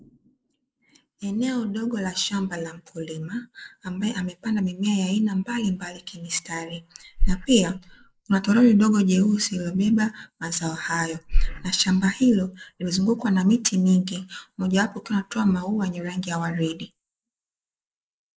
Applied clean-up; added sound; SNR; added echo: neural mask model Resemble Enhance denoiser.